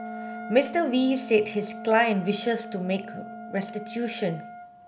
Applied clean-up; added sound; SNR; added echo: none; Wind instrument, woodwind instrument + Wind instrument, woodwind instrument; 12 dB; none.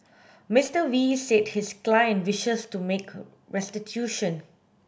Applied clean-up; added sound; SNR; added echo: none; none; none; none.